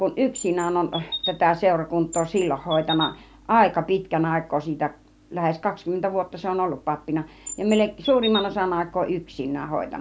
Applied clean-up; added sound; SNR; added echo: none; Chirp, tweet; 11 dB; none.